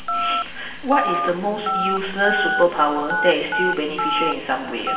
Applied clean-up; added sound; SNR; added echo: none; Telephone; 2 dB; reverberation time 1.2 s.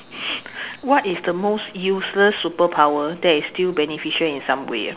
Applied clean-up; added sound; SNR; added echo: none; none; none; none.